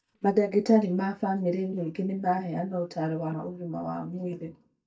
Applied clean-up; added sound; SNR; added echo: neural mask model DeepFilterNet 3.